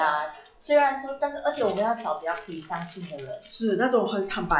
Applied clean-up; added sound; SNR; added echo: classical method log-MMSE.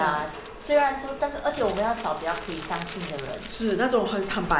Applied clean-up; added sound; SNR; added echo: none; Rain + Crumpling, crinkling; 13 dB; none.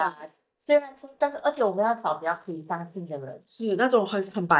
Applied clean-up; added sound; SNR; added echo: neural mask model DeepFilterNet 3.